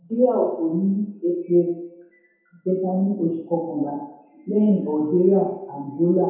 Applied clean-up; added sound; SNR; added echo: none; none; none; reverberation time 0.8 s.